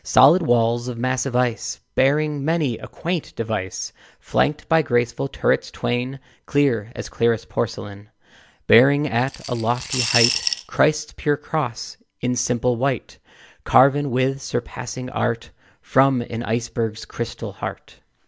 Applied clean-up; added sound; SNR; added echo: none; Coin (dropping) / Glass; 4 dB; none.